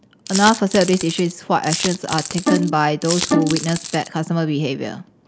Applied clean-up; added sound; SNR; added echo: none; Bowed string instrument + Coin (dropping); 4 dB; none.